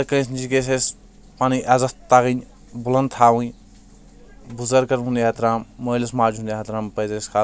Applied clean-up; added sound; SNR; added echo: none; none; none; none.